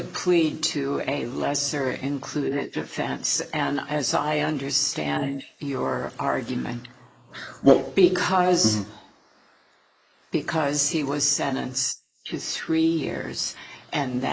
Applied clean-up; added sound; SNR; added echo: neural mask model Resemble Enhance denoiser.